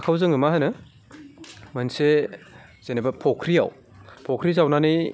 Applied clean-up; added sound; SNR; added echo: none; none; none; none.